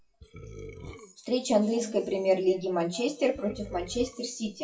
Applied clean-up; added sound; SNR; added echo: classical method WPE with log-MMSE.